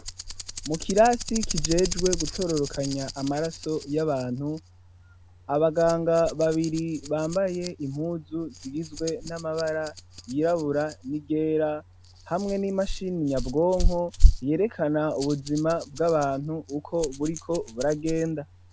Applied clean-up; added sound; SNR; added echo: none; Rattle; 3 dB; none.